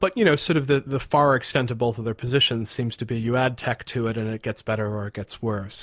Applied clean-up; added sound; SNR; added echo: none; none; none; none.